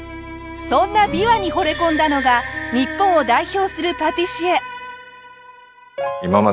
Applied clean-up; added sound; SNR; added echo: none; none; none; none.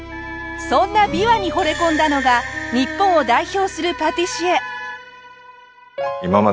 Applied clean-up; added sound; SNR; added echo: none; Wind instrument, woodwind instrument; 15 dB; none.